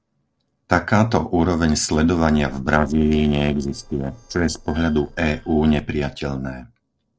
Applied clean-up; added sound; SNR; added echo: neural separator model SepFormer DNS4.